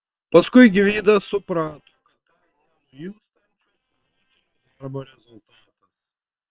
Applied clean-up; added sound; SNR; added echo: neural separator model SepFormer WHAM!.